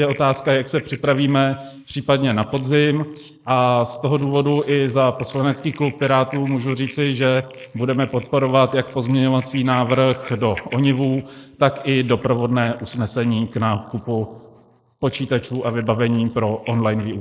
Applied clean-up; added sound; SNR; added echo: neural mask model Resemble Enhance denoiser.